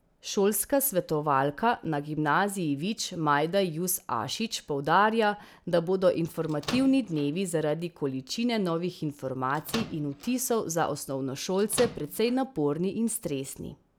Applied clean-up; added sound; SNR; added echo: none; Microwave oven; 13 dB; none.